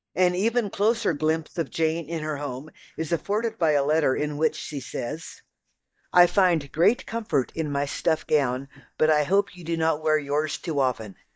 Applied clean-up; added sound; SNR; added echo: neural mask model DeepFilterNet 3.